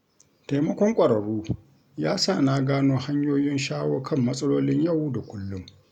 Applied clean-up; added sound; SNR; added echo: none; none; none; none.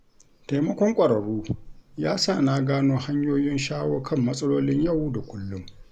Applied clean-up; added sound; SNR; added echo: none; Meow / Purr; 20 dB; none.